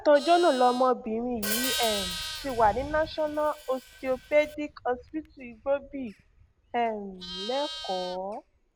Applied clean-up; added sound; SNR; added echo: none; Hi-hat + Livestock, farm animals, working animals; 10 dB; none.